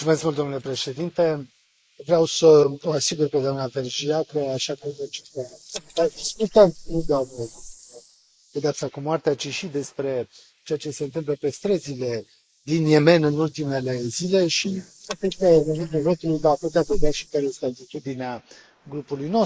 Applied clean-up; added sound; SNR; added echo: neural mask model Resemble Enhance denoiser.